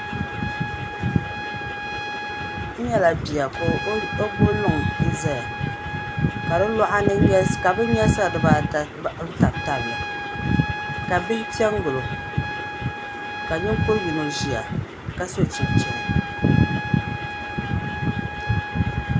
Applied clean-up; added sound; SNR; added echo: none; Trumpet; 8 dB; none.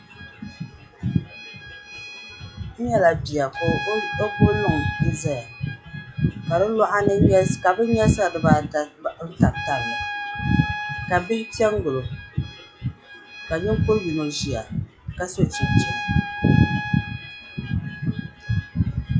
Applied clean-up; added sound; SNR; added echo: classical method log-MMSE.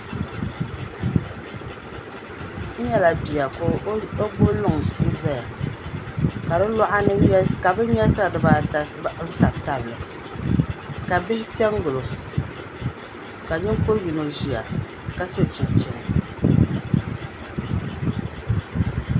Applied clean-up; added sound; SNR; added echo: none; none; none; none.